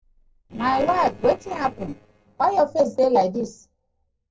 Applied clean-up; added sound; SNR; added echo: neural separator model SepFormer DNS4.